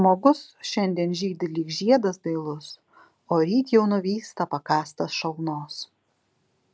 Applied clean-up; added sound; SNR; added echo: none; none; none; none.